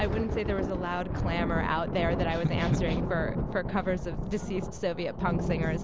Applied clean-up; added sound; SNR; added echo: none; Thunder; 0 dB; none.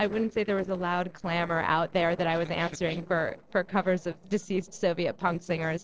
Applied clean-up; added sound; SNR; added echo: neural separator model SepFormer DNS4.